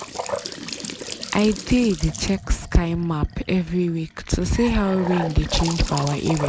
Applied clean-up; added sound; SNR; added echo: none; Trickle, dribble / Bathtub (filling or washing) / Sink (filling or washing) / Gurgling; 10 dB; none.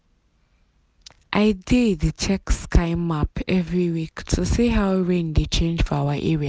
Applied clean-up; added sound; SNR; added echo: none; none; none; none.